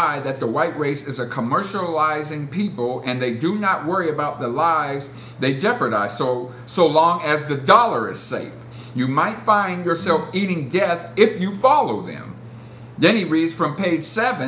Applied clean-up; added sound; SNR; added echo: none; none; none; none.